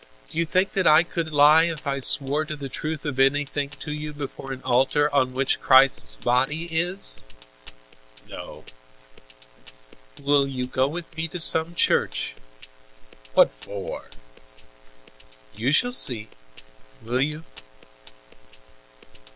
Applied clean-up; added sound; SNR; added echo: neural separator model SepFormer WHAM!.